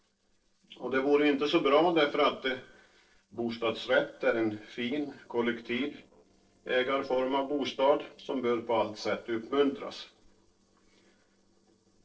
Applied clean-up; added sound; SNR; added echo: neural separator model SepFormer DNS4.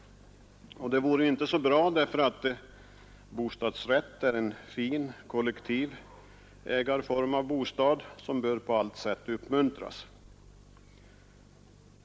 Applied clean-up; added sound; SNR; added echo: none; none; none; none.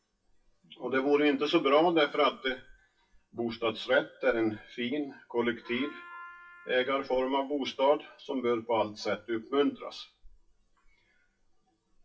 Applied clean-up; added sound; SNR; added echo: classical method WPE with log-MMSE.